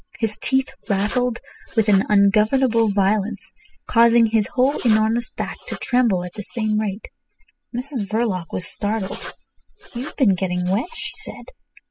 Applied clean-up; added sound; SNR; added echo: classical method spectral subtraction.